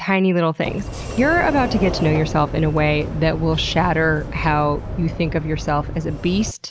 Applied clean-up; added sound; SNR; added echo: none; Sliding door; 8 dB; none.